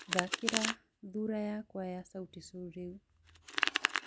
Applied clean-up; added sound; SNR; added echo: none; Domestic sounds, home sounds; -4 dB; none.